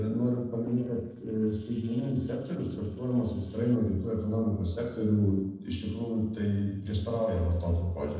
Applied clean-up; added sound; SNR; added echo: neural separator model SepFormer DNS4.